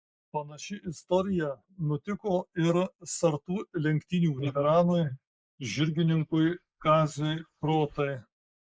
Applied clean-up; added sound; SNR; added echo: neural mask model Resemble Enhance denoiser.